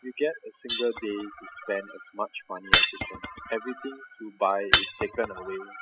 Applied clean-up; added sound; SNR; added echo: classical method spectral subtraction.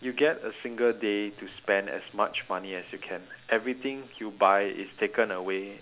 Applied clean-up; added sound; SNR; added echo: none; none; none; none.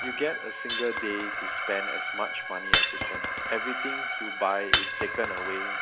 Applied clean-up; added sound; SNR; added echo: none; Alarm + Shatter; -3 dB; none.